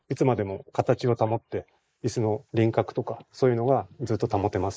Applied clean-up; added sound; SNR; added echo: neural mask model Resemble Enhance denoiser.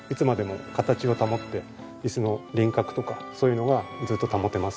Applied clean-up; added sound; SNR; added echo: none; Electric guitar; 19 dB; none.